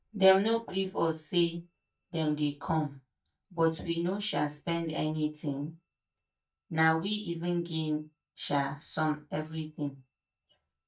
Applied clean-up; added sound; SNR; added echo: neural mask model DeepFilterNet 3.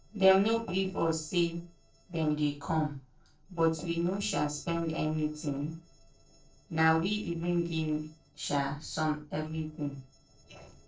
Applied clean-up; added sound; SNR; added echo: neural separator model SepFormer DNS4.